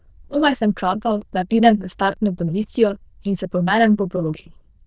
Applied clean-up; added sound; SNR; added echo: neural diffusion model UNIVERSE++.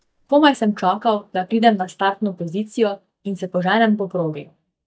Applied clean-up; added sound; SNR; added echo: neural mask model DeepFilterNet 3.